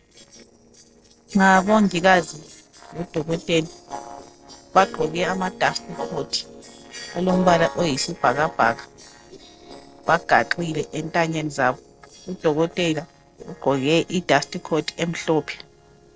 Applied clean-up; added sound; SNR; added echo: neural separator model SepFormer DNS4.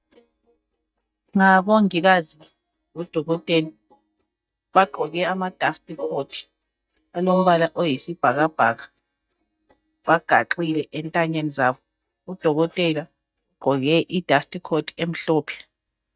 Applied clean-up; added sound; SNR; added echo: neural mask model DeepFilterNet 3.